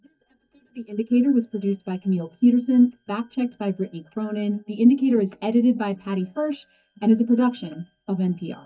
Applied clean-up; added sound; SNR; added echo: neural mask model DeepFilterNet 3.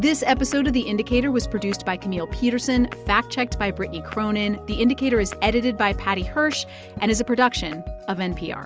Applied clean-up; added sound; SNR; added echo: none; none; none; none.